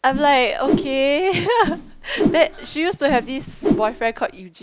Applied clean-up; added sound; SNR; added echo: none; Whoosh, swoosh, swish; 5 dB; none.